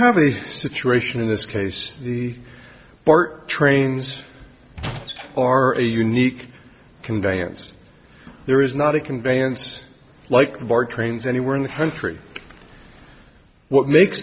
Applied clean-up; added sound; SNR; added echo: none; Squeak / Wood; 13 dB; none.